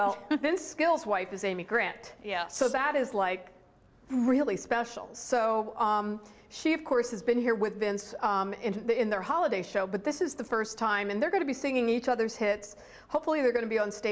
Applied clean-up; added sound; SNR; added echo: none; none; none; none.